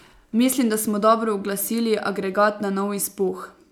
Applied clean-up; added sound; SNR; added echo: none; none; none; none.